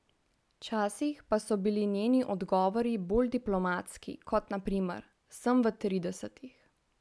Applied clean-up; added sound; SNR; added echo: none; none; none; none.